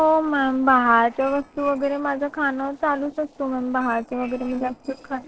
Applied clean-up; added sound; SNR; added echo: neural separator model SepFormer DNS4.